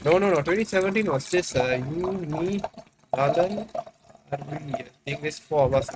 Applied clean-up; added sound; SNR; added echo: neural mask model RNNoise.